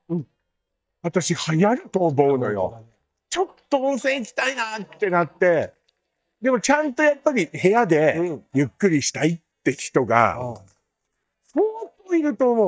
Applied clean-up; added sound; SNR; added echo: neural mask model DeepFilterNet 3.